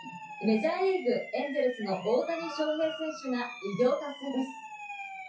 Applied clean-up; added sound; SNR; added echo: classical method WPE with log-MMSE.